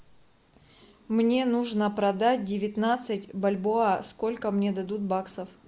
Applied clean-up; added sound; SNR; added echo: none; none; none; none.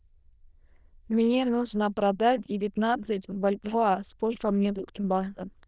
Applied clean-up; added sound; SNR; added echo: neural diffusion model UNIVERSE++.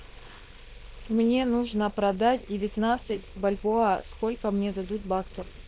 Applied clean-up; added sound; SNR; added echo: neural separator model SepFormer WHAM!.